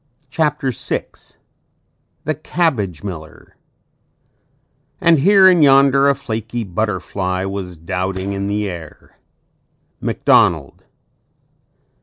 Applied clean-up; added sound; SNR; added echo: neural separator model SepFormer DNS4.